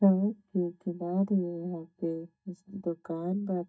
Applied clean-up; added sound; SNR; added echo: neural mask model DeepFilterNet 3.